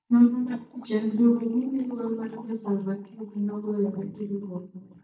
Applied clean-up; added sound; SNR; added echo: neural mask model DeepFilterNet 3.